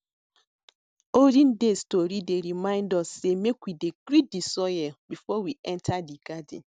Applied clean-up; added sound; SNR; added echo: none; none; none; none.